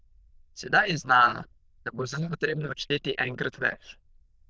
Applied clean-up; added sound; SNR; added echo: neural diffusion model UNIVERSE++.